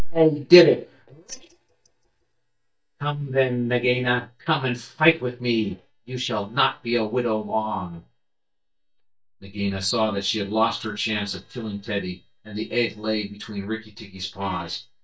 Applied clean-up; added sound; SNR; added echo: neural mask model DeepFilterNet 3.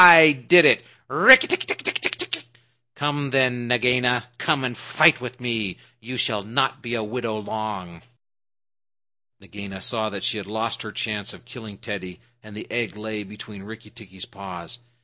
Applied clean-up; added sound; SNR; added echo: none; none; none; none.